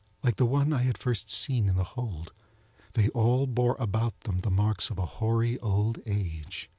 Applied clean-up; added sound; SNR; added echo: none; none; none; none.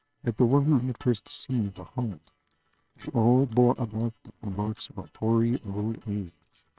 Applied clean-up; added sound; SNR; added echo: neural separator model SepFormer WHAMR!.